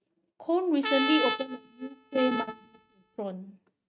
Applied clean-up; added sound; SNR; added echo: neural mask model RNNoise.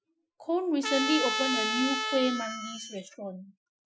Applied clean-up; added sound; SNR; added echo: classical method Wiener filter.